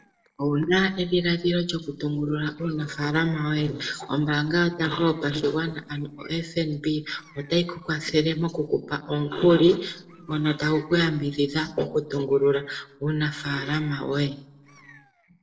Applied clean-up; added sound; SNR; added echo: neural separator model SepFormer DNS4.